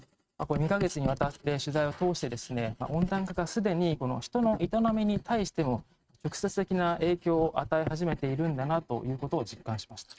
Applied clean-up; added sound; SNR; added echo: neural mask model RNNoise.